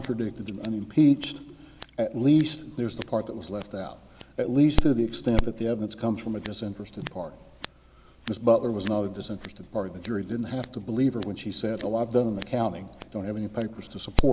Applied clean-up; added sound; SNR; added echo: none; Scissors; 7 dB; none.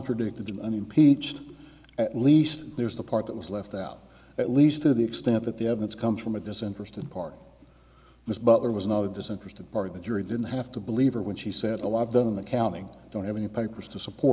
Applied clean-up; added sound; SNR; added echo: none; none; none; none.